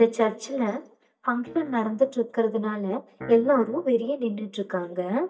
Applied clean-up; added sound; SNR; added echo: neural mask model DeepFilterNet 3.